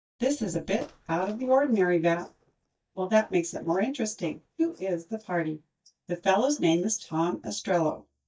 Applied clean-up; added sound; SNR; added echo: neural mask model DeepFilterNet 3.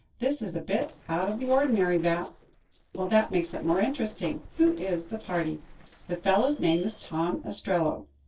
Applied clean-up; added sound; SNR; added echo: neural separator model SepFormer DNS4.